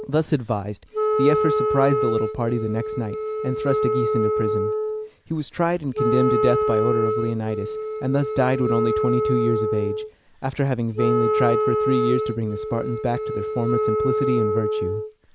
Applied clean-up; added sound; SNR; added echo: none; Wind instrument, woodwind instrument; -1 dB; none.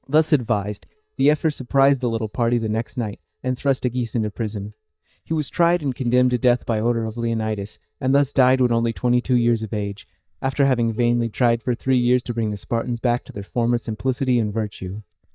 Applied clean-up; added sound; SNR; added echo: neural mask model DeepFilterNet 3.